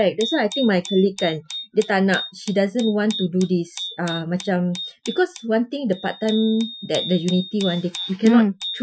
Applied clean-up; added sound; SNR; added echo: classical method Wiener filter.